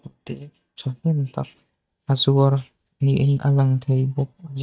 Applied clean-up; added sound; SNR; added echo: neural mask model DeepFilterNet 3.